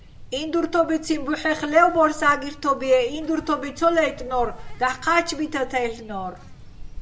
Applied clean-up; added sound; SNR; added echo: none; Insect; 15 dB; none.